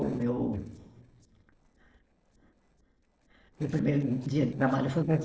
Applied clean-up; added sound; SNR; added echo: neural separator model SepFormer DNS4.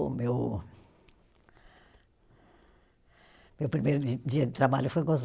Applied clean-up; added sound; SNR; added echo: none; none; none; none.